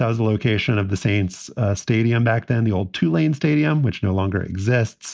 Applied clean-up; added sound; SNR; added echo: none; none; none; none.